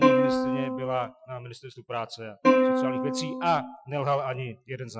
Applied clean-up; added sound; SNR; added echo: classical method Wiener filter.